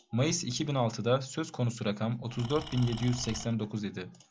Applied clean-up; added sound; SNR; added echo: none; Engine / Tools; 12 dB; none.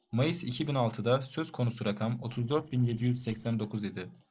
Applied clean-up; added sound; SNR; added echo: neural separator model SepFormer DNS4.